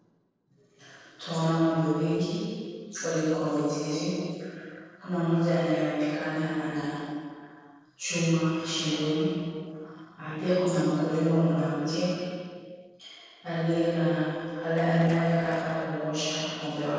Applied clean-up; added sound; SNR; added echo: neural separator model SepFormer DNS4.